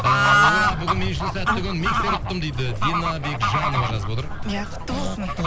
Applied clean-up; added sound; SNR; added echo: none; Bird / Fowl; -5 dB; none.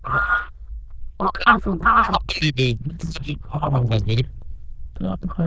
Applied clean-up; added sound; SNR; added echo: neural diffusion model UNIVERSE++.